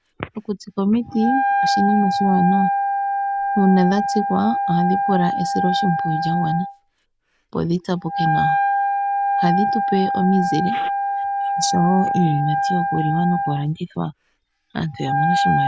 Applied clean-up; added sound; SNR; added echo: none; Wind instrument, woodwind instrument; 0 dB; none.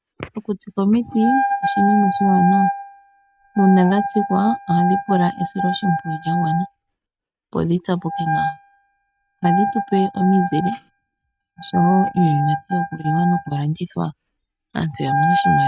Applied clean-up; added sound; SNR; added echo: neural mask model RNNoise.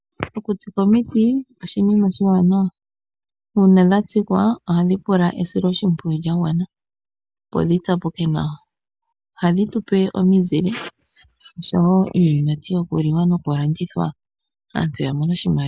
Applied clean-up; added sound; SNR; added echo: none; none; none; none.